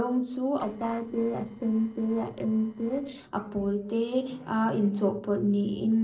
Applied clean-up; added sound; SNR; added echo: neural separator model SepFormer DNS4.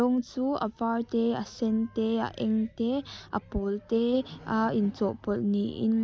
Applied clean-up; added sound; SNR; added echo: none; none; none; none.